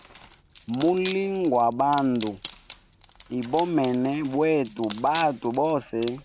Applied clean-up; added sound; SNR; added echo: none; Wood; 19 dB; none.